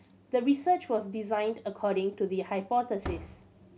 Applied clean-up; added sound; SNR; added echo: none; Slam; 18 dB; none.